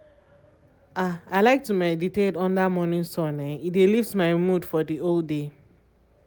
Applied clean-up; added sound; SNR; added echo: none; none; none; none.